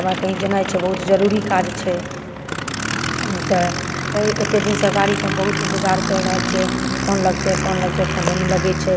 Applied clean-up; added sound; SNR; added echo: none; Aircraft; 2 dB; none.